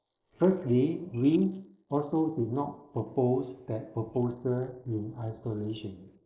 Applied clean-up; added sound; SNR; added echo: neural mask model Resemble Enhance denoiser.